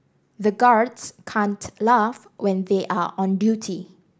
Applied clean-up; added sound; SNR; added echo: none; none; none; none.